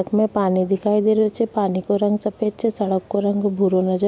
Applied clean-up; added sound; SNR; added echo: none; none; none; none.